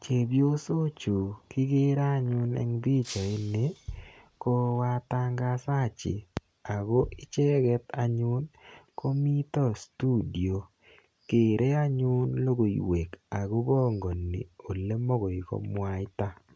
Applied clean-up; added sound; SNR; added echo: none; Bass drum + Shatter; 19 dB; none.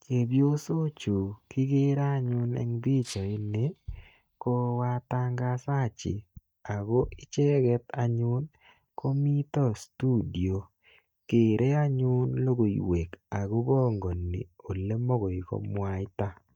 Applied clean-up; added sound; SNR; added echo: neural mask model DeepFilterNet 3.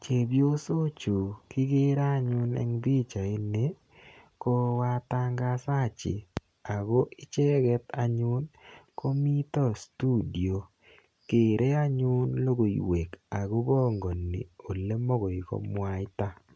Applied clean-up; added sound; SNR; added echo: none; none; none; none.